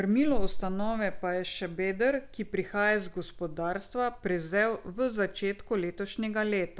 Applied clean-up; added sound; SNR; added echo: none; none; none; none.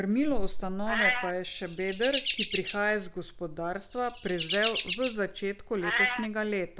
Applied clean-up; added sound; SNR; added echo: none; Meow + Chirp, tweet; 3 dB; none.